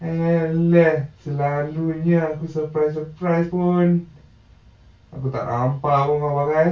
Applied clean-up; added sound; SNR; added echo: none; none; none; reverberation time 0.2 s.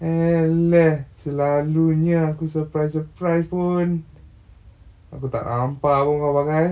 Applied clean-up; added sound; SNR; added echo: none; none; none; none.